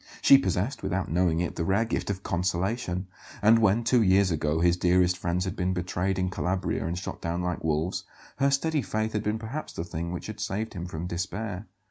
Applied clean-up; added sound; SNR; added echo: none; none; none; none.